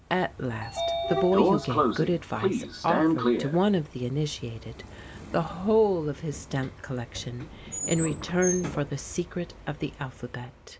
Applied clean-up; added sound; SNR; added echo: none; Sliding door / Train; 3 dB; none.